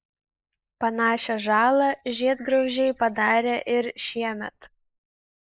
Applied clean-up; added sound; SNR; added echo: neural mask model Resemble Enhance denoiser.